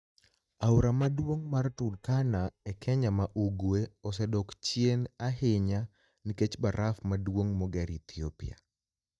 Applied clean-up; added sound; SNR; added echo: neural mask model DeepFilterNet 3.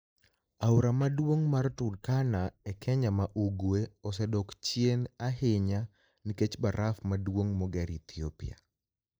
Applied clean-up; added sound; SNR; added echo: neural mask model Resemble Enhance denoiser.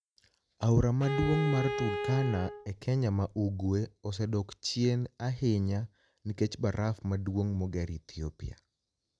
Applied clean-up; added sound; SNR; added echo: none; Bowed string instrument; 5 dB; none.